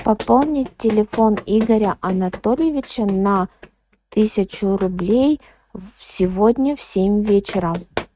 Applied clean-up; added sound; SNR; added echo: neural mask model RNNoise.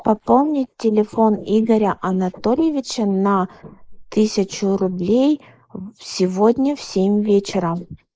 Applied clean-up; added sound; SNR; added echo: neural mask model Resemble Enhance denoiser.